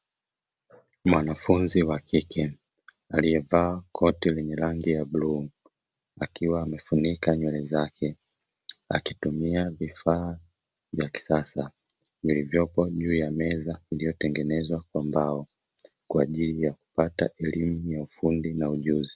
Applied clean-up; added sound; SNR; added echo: none; none; none; none.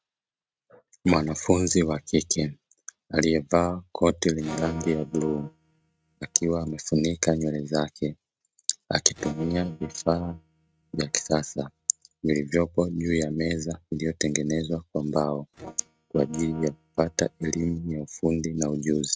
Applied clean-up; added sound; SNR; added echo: neural mask model RNNoise.